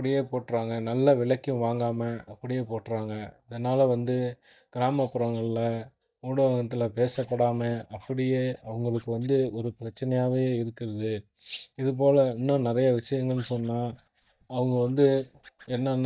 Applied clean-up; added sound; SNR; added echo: neural mask model DeepFilterNet 3.